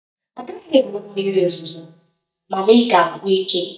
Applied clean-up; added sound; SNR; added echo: neural mask model DeepFilterNet 3.